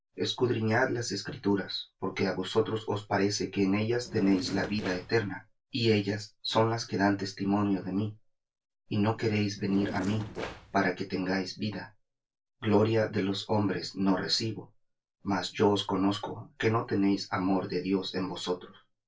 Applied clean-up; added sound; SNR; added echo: neural separator model SepFormer DNS4.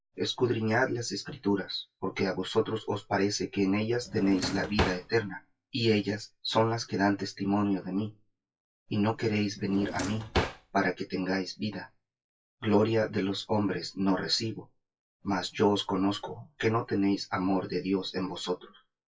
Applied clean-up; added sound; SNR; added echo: classical method WPE with log-MMSE.